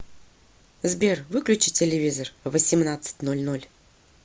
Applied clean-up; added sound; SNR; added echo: none; none; none; none.